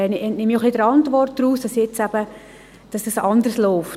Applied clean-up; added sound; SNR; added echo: none; none; none; none.